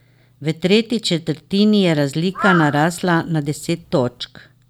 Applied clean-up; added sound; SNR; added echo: none; Crow; 9 dB; none.